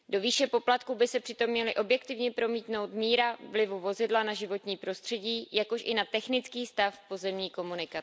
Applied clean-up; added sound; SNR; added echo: none; none; none; none.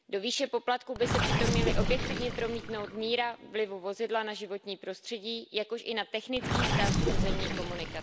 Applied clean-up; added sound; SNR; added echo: none; Gurgling; -1 dB; none.